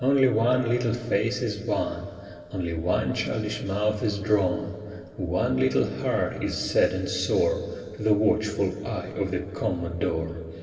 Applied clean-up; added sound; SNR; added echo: none; none; none; reverberation time 2.6 s.